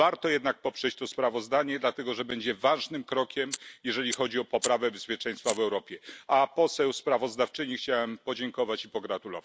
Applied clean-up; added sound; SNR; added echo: none; Fire; 12 dB; none.